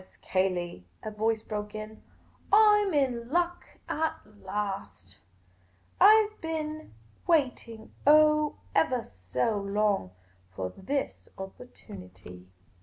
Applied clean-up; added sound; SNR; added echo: none; none; none; none.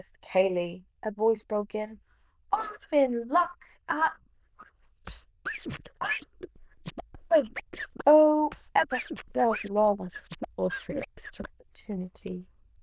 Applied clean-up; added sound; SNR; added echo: neural diffusion model UNIVERSE++.